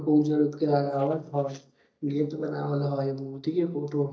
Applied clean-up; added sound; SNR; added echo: neural mask model DeepFilterNet 3.